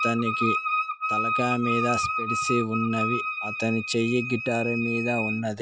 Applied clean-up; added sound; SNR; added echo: classical method log-MMSE.